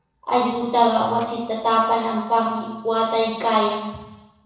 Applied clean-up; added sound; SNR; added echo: neural separator model SepFormer DNS4.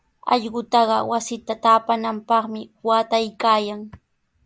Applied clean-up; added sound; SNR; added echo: none; none; none; none.